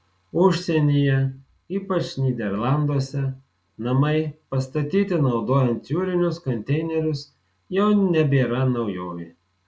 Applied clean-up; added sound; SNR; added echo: none; none; none; none.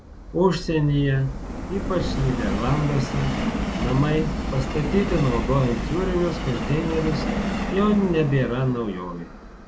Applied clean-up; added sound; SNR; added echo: none; Subway, metro, underground; 4 dB; none.